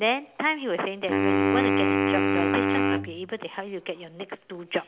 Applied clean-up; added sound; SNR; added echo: none; Wind instrument, woodwind instrument; -5 dB; none.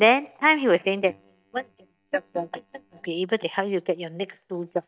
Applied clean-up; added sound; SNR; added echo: neural mask model DeepFilterNet 3.